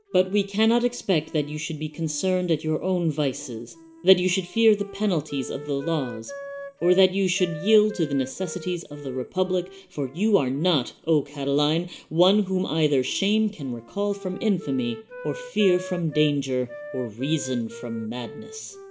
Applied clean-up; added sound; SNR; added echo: none; Wind instrument, woodwind instrument; 17 dB; reverberation time 0.5 s.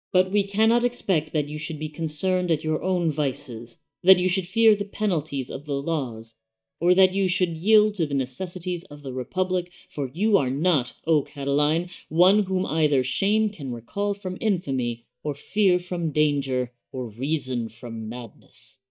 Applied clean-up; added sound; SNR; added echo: neural mask model DeepFilterNet 3.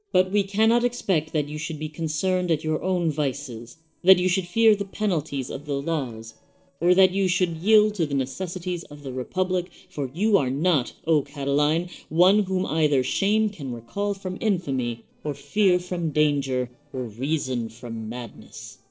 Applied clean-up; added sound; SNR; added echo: neural separator model SepFormer DNS4.